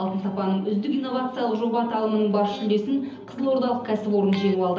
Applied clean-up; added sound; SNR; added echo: none; Electric guitar; 20 dB; reverberation time 0.7 s.